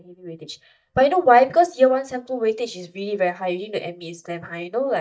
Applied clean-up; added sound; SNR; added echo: neural mask model DeepFilterNet 3.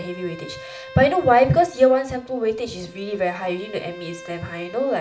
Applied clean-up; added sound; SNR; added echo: none; Bowed string instrument; 19 dB; reverberation time 0.4 s.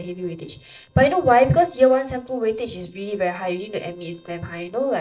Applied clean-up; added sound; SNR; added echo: neural separator model SepFormer DNS4.